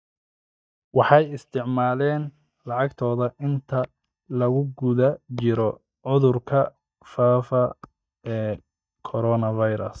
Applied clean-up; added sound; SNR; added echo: neural mask model DeepFilterNet 3.